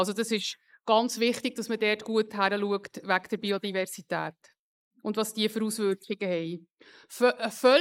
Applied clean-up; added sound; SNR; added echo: neural mask model Resemble Enhance denoiser.